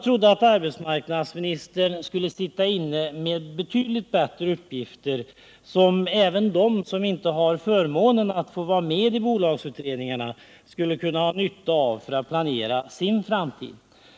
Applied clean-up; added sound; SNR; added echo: none; none; none; none.